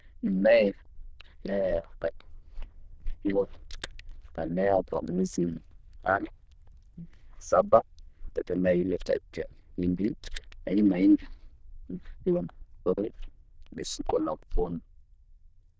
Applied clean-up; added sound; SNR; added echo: neural diffusion model UNIVERSE++.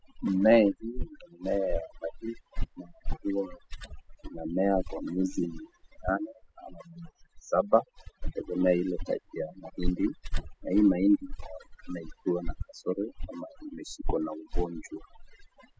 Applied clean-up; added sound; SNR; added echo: classical method spectral subtraction.